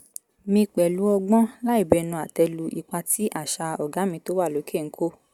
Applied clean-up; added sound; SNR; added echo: none; none; none; none.